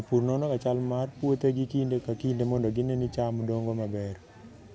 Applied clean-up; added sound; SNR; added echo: none; none; none; none.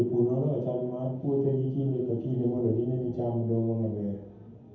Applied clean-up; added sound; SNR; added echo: none; none; none; reverberation time 0.9 s.